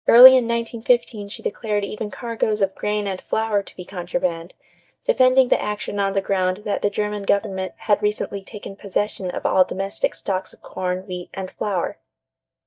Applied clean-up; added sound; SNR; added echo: neural mask model DeepFilterNet 3.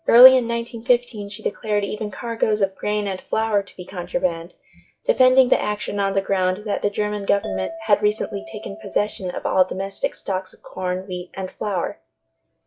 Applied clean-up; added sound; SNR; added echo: classical method log-MMSE.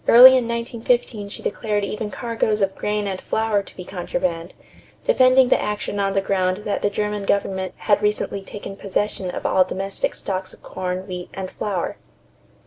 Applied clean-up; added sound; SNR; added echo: none; none; none; none.